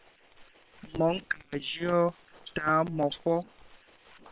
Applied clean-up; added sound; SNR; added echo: neural separator model SepFormer WHAM!.